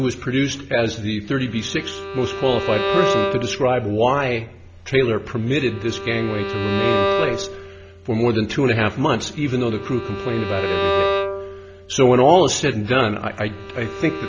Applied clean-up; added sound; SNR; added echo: none; Bowed string instrument; 6 dB; none.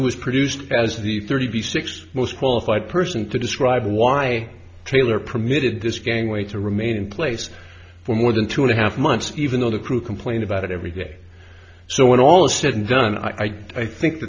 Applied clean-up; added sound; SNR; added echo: none; none; none; none.